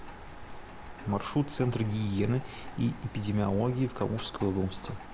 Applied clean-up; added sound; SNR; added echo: none; Rain; 12 dB; none.